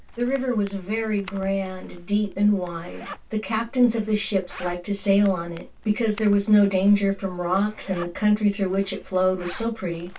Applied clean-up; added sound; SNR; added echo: none; Zipper (clothing); 17 dB; reverberation time 0.2 s.